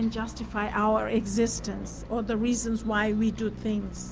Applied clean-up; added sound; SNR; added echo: none; Bass guitar; 13 dB; none.